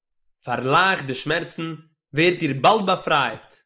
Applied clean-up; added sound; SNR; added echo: neural mask model Resemble Enhance denoiser.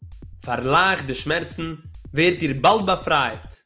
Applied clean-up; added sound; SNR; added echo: none; Drum kit; 18 dB; none.